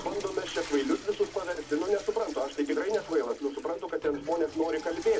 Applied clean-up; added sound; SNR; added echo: none; Toilet flush / Water; 15 dB; reverberation time 0.4 s.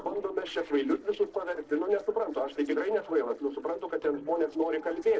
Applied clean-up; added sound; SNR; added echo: neural separator model SepFormer DNS4.